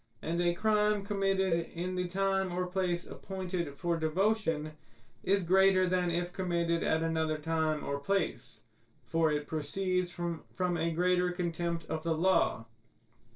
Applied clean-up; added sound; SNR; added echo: neural separator model SepFormer DNS4.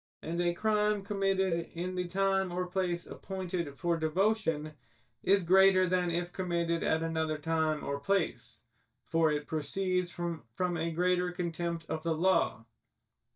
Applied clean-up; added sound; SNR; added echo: neural mask model DeepFilterNet 3.